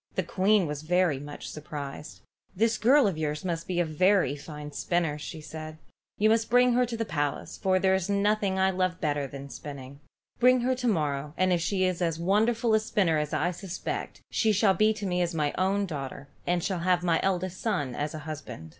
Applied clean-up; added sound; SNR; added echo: none; none; none; none.